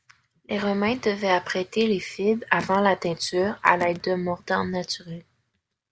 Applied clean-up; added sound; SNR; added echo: none; Telephone; 18 dB; none.